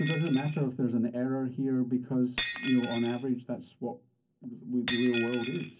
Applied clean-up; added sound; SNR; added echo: none; Shatter; 9 dB; reverberation time 0.3 s.